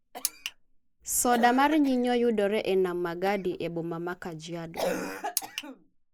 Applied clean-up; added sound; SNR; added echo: neural mask model Resemble Enhance denoiser.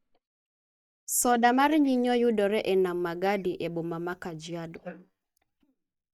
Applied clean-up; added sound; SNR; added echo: neural mask model DeepFilterNet 3.